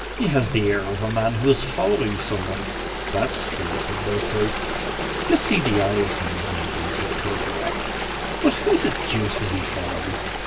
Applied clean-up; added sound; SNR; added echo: none; Stream; 3 dB; reverberation time 2.3 s.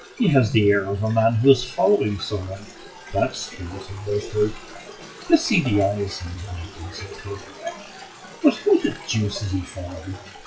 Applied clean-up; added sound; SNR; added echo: classical method WPE with log-MMSE.